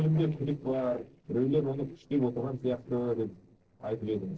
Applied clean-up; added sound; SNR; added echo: neural separator model SepFormer DNS4.